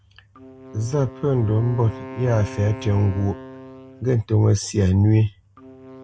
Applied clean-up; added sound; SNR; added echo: none; Wind instrument, woodwind instrument; 17 dB; none.